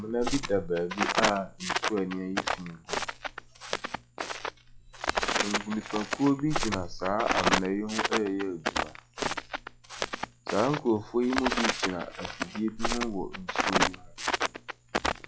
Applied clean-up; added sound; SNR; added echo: classical method log-MMSE.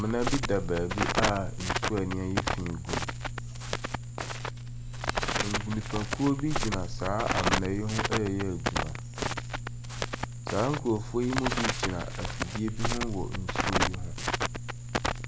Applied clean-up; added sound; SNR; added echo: none; Crackle; -1 dB; none.